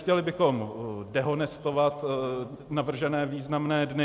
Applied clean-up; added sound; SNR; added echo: none; none; none; none.